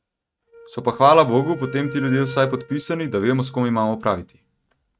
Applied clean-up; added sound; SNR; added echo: neural mask model RNNoise.